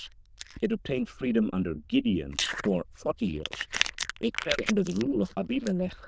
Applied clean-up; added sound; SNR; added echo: neural diffusion model UNIVERSE++.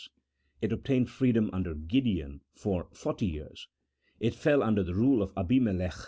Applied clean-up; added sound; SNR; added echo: none; none; none; none.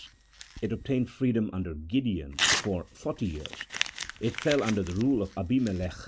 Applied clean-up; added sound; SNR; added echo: none; Crumpling, crinkling / Tearing; 7 dB; none.